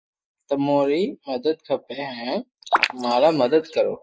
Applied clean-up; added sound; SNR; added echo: neural mask model Resemble Enhance denoiser.